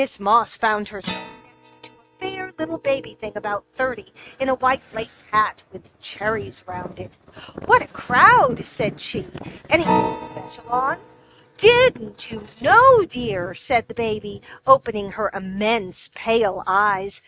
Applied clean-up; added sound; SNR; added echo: neural mask model RNNoise.